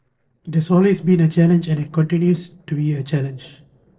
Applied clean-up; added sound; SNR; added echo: neural separator model SepFormer DNS4.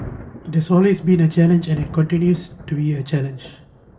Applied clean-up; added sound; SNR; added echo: none; Thunder; 18 dB; reverberation time 0.4 s.